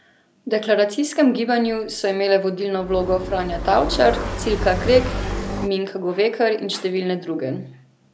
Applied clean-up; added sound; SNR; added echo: none; Motorcycle; 5 dB; none.